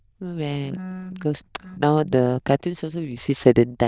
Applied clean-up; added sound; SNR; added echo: neural diffusion model UNIVERSE++.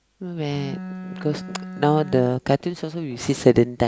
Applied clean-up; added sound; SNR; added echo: none; Bowed string instrument; 13 dB; none.